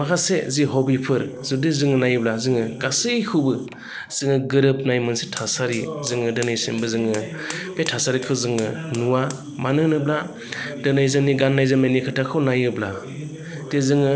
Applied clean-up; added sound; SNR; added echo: neural separator model SepFormer DNS4.